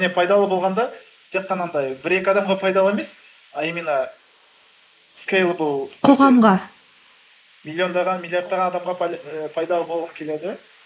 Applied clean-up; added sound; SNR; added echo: neural mask model Resemble Enhance denoiser.